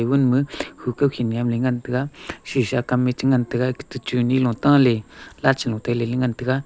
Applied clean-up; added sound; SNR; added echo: none; none; none; none.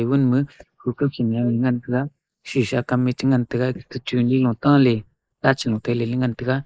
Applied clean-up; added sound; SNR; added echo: neural mask model Resemble Enhance denoiser.